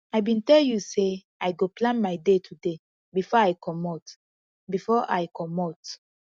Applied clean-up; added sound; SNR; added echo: none; none; none; none.